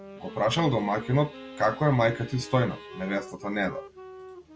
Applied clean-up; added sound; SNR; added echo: none; Wind instrument, woodwind instrument + Bowed string instrument; 16 dB; none.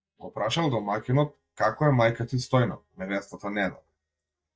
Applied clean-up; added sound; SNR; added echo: neural mask model DeepFilterNet 3.